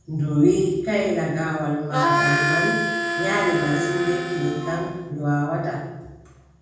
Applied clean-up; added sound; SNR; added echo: none; Harmonica; 1 dB; reverberation time 1.2 s.